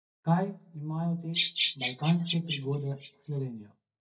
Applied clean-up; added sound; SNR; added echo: neural mask model DeepFilterNet 3.